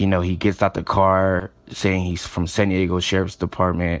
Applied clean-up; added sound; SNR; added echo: none; none; none; none.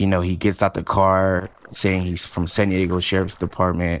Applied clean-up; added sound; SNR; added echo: neural separator model SepFormer DNS4.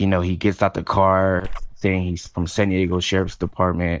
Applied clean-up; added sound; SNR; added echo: neural mask model DeepFilterNet 3.